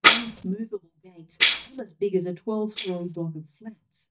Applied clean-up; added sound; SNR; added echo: neural mask model DeepFilterNet 3.